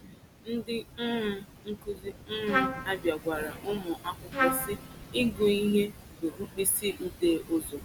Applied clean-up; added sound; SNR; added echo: none; Trumpet; 1 dB; none.